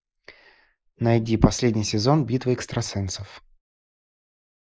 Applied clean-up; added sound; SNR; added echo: neural mask model Resemble Enhance denoiser.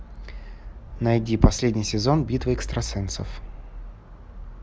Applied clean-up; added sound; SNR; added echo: none; Zipper (clothing); 11 dB; none.